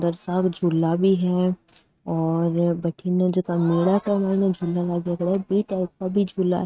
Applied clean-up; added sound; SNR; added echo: neural mask model RNNoise.